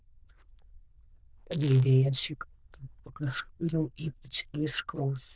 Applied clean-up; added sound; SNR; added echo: neural diffusion model UNIVERSE++.